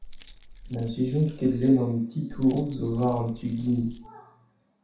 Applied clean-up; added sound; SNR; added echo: none; Keys jangling; 15 dB; reverberation time 0.7 s.